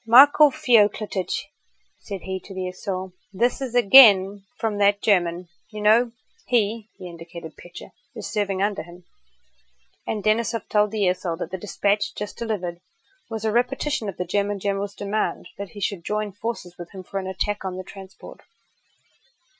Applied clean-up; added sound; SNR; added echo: classical method Wiener filter.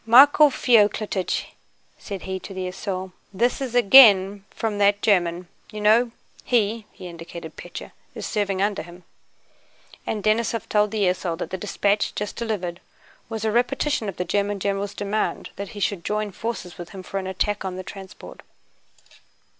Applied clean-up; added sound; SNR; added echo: none; none; none; none.